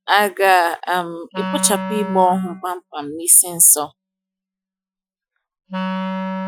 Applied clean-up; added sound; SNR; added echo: classical method Wiener filter.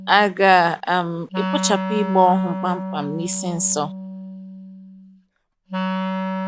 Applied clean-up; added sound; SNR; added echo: none; Wind instrument, woodwind instrument; 8 dB; none.